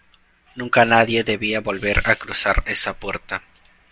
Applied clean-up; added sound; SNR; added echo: none; none; none; none.